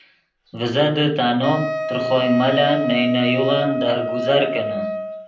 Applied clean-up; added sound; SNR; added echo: none; Wind instrument, woodwind instrument; 5 dB; reverberation time 0.6 s.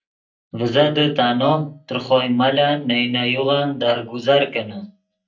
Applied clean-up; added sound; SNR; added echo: neural mask model DeepFilterNet 3.